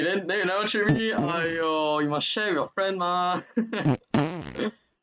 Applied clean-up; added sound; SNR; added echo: neural mask model RNNoise.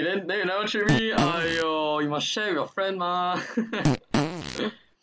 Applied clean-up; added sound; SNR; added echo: none; Fart; 1 dB; none.